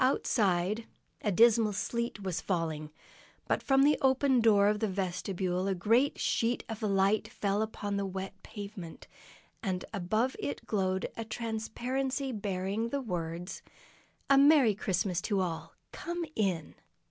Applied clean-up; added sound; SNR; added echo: none; none; none; none.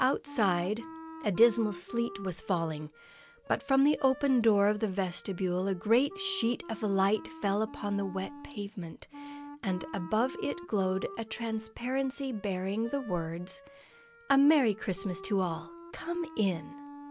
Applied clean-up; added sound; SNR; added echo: none; Wind instrument, woodwind instrument; 16 dB; none.